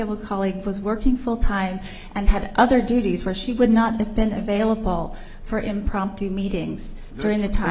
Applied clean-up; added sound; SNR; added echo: none; none; none; none.